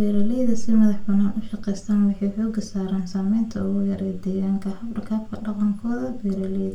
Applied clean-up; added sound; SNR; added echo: none; none; none; reverberation time 0.2 s.